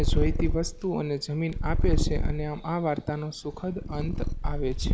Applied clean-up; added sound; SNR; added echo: none; Purr; -3 dB; none.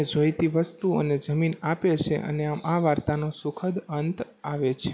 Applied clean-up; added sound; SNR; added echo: none; none; none; none.